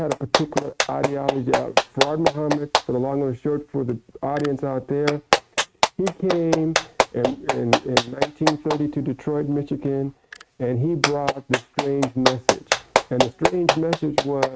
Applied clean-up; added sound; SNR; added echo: neural mask model RNNoise.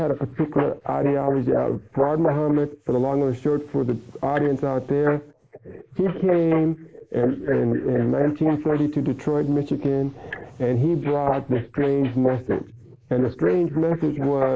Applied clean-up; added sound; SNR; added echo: neural mask model Resemble Enhance denoiser.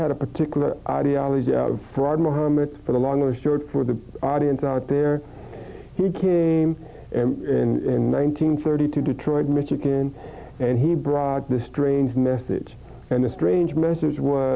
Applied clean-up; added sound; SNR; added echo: none; none; none; none.